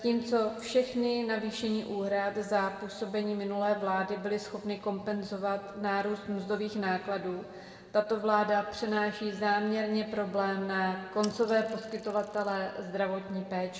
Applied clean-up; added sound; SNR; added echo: none; Mechanisms / Bicycle; 19 dB; reverberation time 1.9 s.